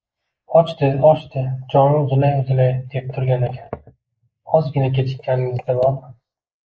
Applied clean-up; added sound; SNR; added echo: neural mask model Resemble Enhance denoiser.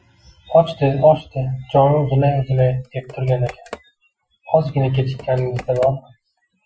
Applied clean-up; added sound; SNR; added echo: classical method Wiener filter.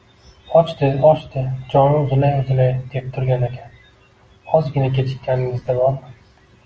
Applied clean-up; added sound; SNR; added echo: none; none; none; none.